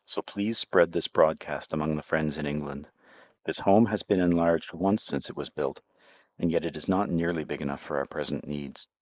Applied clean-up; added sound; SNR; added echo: neural mask model Resemble Enhance denoiser.